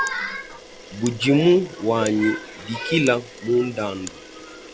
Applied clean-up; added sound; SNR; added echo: none; Camera; 18 dB; none.